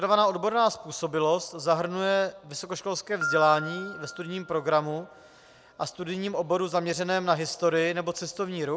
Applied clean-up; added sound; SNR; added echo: none; Piano; 14 dB; none.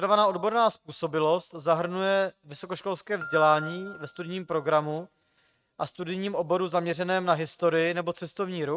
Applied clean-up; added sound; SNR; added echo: neural mask model RNNoise.